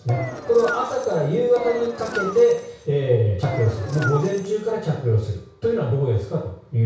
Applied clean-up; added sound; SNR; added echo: none; Engine; 11 dB; reverberation time 0.6 s.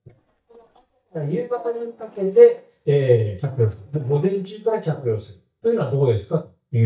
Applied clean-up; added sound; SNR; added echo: neural mask model DeepFilterNet 3.